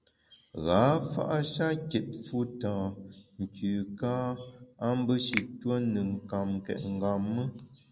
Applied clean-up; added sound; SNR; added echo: none; Finger snapping; 13 dB; none.